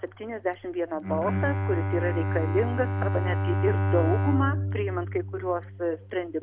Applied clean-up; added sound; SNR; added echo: none; Bowed string instrument; -1 dB; none.